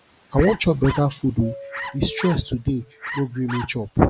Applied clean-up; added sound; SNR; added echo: none; Bark + Doorbell; 13 dB; none.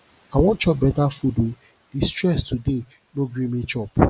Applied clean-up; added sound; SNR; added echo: none; none; none; none.